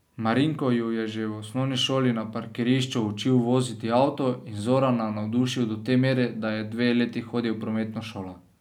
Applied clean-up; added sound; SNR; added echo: none; none; none; none.